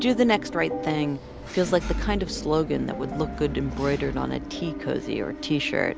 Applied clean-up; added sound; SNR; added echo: none; Engine / Mechanisms; 8 dB; none.